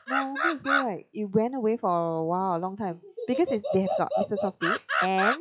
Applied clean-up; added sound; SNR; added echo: classical method log-MMSE.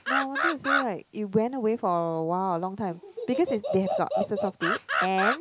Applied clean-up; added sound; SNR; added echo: none; Animal; 3 dB; none.